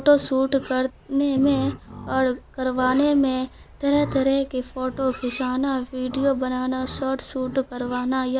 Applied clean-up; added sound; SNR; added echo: none; Livestock, farm animals, working animals; 16 dB; none.